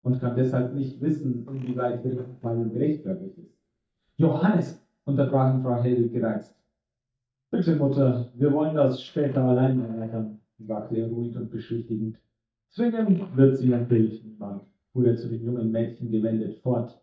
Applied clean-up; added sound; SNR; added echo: neural mask model DeepFilterNet 3.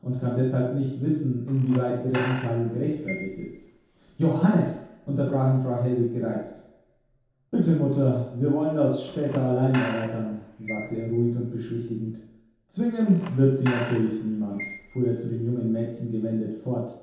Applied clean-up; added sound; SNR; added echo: none; Squeak / Screech; 15 dB; reverberation time 0.8 s.